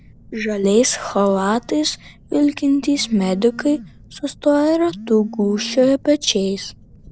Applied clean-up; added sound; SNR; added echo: none; Telephone; 19 dB; none.